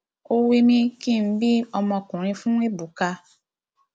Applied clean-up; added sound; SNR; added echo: none; none; none; none.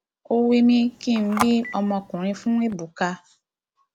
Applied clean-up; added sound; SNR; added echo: none; Telephone; 12 dB; none.